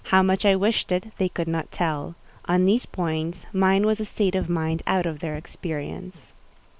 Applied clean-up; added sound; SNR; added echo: none; none; none; none.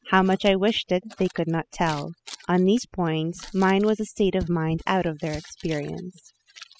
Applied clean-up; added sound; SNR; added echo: classical method spectral subtraction.